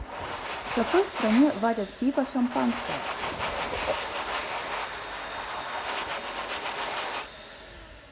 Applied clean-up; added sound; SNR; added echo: none; Domestic sounds, home sounds; 4 dB; none.